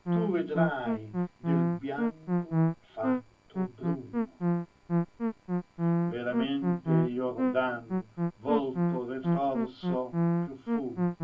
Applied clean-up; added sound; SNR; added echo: none; Musical instrument; -5 dB; reverberation time 0.3 s.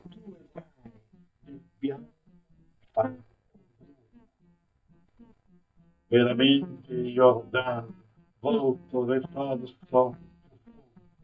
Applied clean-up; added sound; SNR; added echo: neural mask model DeepFilterNet 3.